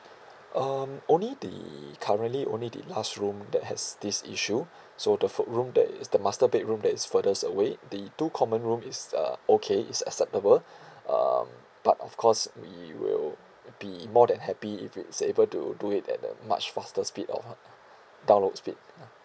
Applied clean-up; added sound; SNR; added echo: none; none; none; none.